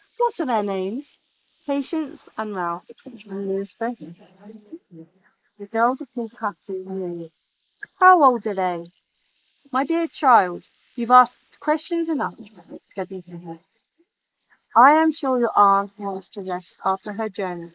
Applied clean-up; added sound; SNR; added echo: neural mask model Resemble Enhance denoiser.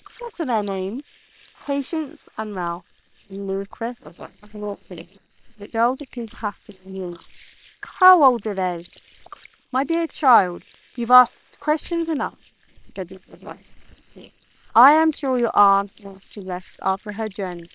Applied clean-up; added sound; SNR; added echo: neural separator model SepFormer WHAM!.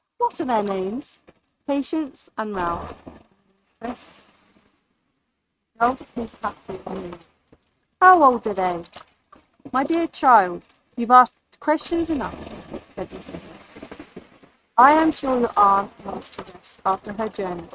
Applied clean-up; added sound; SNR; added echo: neural mask model RNNoise.